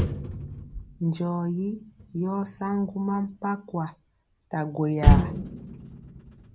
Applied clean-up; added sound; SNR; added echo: none; Motor vehicle (road); -2 dB; none.